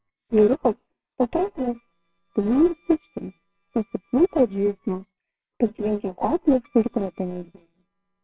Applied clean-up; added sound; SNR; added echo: neural separator model SepFormer WHAMR!.